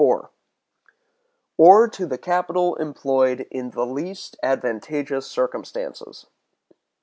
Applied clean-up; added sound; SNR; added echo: none; none; none; none.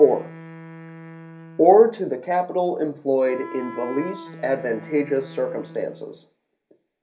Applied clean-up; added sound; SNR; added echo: none; Wind instrument, woodwind instrument; 18 dB; reverberation time 0.3 s.